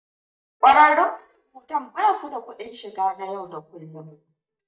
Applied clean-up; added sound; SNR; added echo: neural mask model DeepFilterNet 3.